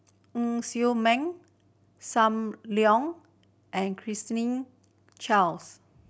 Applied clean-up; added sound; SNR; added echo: none; none; none; none.